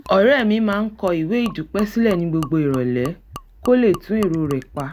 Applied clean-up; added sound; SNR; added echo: none; Gurgling / Liquid; 19 dB; none.